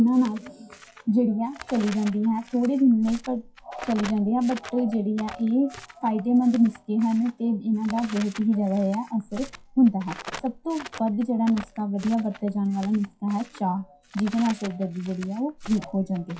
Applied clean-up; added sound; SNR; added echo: classical method WPE with log-MMSE.